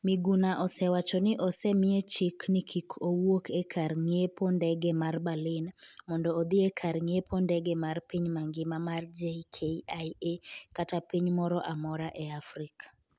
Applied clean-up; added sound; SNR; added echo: none; none; none; none.